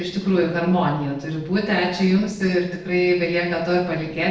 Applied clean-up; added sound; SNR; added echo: neural separator model SepFormer DNS4.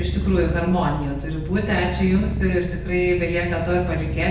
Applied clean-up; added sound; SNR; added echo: none; Purr; 4 dB; reverberation time 0.8 s.